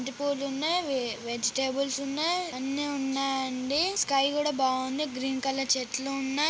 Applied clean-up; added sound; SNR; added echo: none; none; none; none.